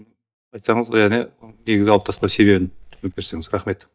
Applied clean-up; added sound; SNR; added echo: neural mask model DeepFilterNet 3.